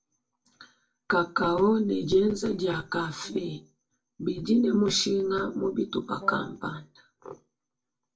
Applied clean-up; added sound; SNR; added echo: neural separator model SepFormer DNS4.